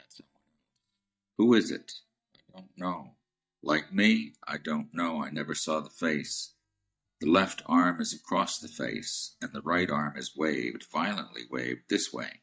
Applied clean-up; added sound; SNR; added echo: neural mask model DeepFilterNet 3.